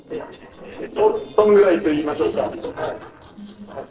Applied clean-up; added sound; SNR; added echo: neural separator model SepFormer DNS4.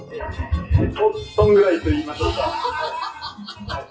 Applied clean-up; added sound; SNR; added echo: classical method WPE with log-MMSE.